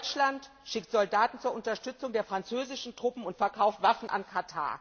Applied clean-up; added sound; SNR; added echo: none; none; none; none.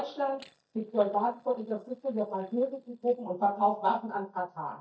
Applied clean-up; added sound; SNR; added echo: neural mask model DeepFilterNet 3.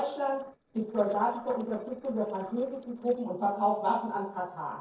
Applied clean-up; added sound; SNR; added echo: neural separator model SepFormer DNS4.